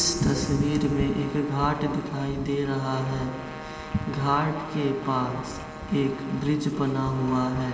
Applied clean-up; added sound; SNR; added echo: none; Brass instrument; 16 dB; reverberation time 2.0 s.